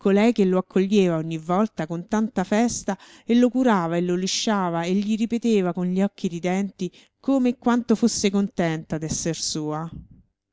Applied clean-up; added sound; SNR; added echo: none; none; none; none.